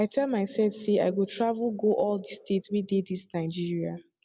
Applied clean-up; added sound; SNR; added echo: none; none; none; none.